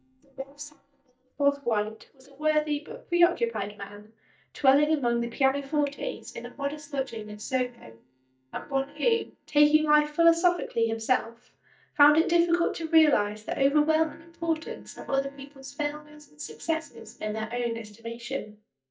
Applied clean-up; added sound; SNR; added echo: neural mask model DeepFilterNet 3.